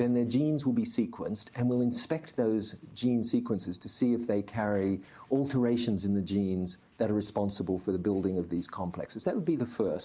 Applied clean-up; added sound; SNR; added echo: none; none; none; none.